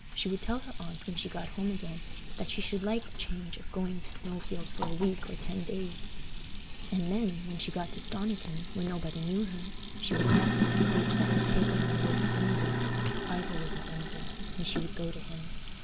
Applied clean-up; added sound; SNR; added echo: none; Tick-tock + Sink (filling or washing); -3 dB; none.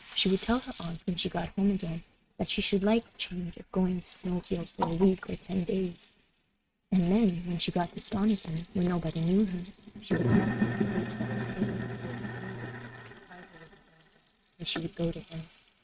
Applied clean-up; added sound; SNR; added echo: neural mask model RNNoise.